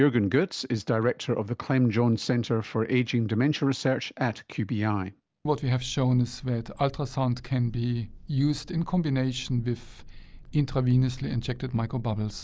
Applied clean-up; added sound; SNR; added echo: none; none; none; none.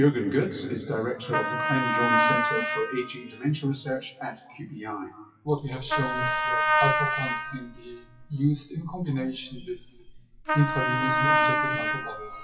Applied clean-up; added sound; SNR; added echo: classical method WPE with log-MMSE.